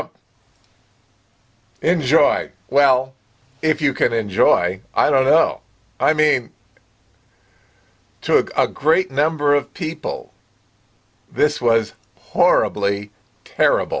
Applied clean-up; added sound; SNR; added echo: none; none; none; none.